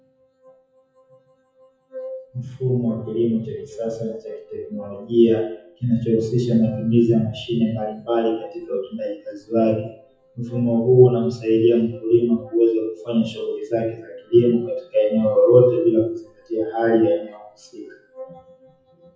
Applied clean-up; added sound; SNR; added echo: classical method WPE with log-MMSE.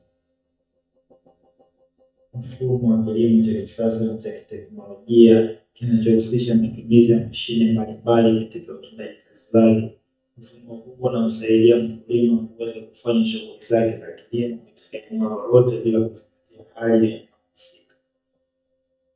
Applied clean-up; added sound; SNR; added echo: neural mask model DeepFilterNet 3.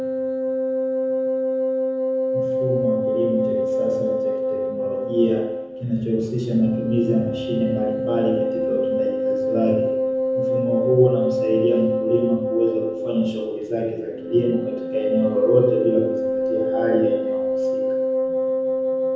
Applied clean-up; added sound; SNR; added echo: none; Wind instrument, woodwind instrument; 0 dB; reverberation time 0.9 s.